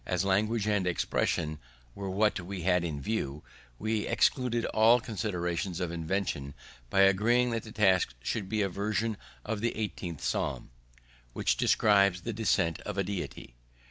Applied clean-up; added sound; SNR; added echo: none; none; none; none.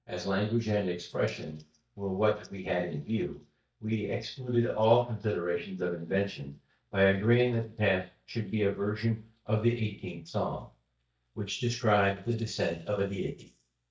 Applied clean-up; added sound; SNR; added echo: neural mask model DeepFilterNet 3.